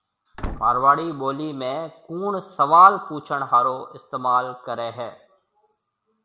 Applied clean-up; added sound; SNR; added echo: none; Slam / Wood; 13 dB; none.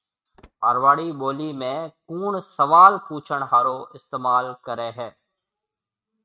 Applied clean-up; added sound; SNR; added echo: neural mask model RNNoise.